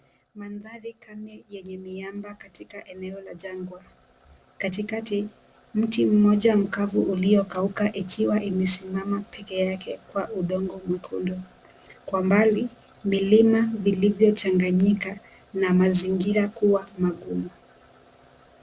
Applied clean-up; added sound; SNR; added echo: none; none; none; none.